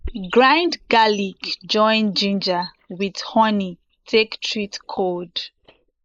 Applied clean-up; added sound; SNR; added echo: neural mask model Resemble Enhance denoiser.